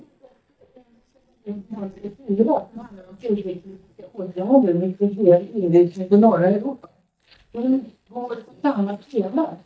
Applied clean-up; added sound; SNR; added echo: neural mask model DeepFilterNet 3.